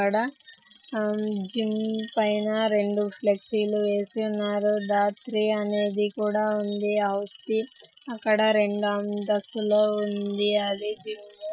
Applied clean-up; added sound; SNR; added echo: classical method Wiener filter.